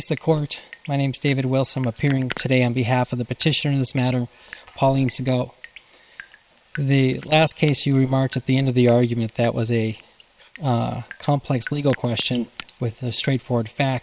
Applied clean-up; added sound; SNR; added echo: neural separator model SepFormer WHAM!.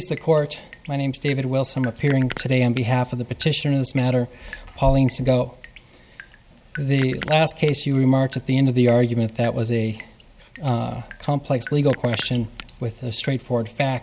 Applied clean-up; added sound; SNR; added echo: none; Drip; 20 dB; none.